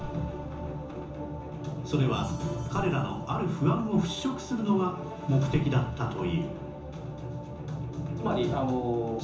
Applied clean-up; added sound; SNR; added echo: none; Thump, thud; 19 dB; reverberation time 0.7 s.